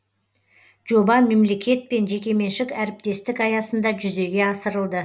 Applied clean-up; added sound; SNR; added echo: none; none; none; none.